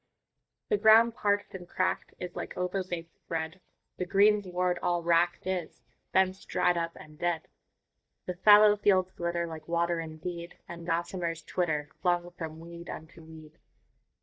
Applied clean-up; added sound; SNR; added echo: neural mask model DeepFilterNet 3.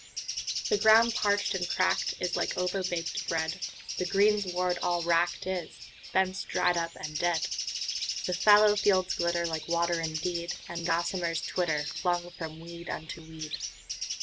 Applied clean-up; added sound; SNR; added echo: none; Bird; 6 dB; none.